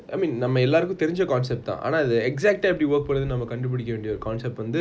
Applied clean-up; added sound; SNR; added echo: none; none; none; none.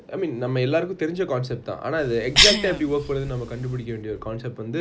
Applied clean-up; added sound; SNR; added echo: none; Cough; 0 dB; none.